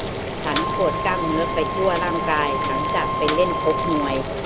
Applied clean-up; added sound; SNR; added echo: none; Boiling + Wind instrument, woodwind instrument; -1 dB; none.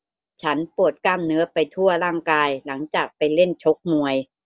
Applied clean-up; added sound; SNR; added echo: none; none; none; none.